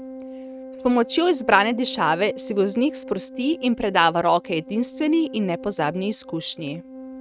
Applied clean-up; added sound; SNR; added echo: neural mask model RNNoise.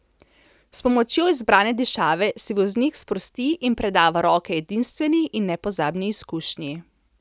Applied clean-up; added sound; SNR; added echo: none; none; none; none.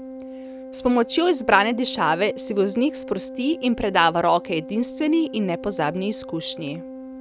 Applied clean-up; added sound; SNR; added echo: none; Organ; 13 dB; none.